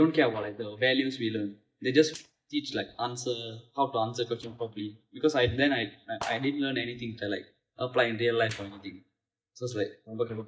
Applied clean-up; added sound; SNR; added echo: neural mask model DeepFilterNet 3.